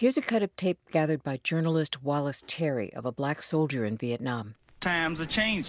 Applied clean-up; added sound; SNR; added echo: none; none; none; none.